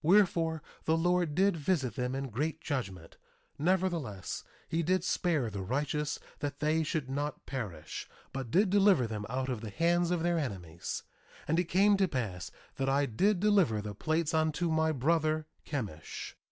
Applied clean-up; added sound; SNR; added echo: none; none; none; none.